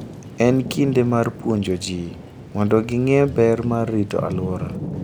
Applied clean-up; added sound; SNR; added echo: none; Thunder / Rain; 12 dB; none.